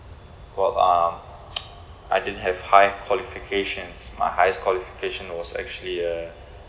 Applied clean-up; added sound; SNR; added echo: none; Aircraft; 20 dB; none.